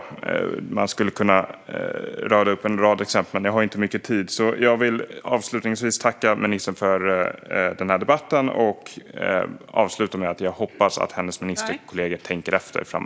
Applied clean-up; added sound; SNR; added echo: none; none; none; none.